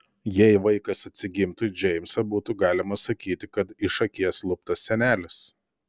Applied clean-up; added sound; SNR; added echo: none; none; none; none.